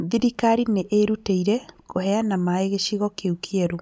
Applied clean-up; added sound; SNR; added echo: none; none; none; none.